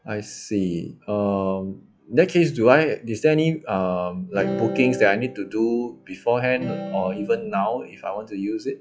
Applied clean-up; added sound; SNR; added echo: classical method log-MMSE.